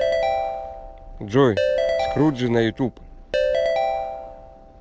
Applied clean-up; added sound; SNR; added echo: neural separator model SepFormer DNS4.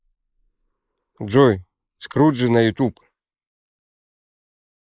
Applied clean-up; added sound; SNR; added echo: neural mask model Resemble Enhance denoiser.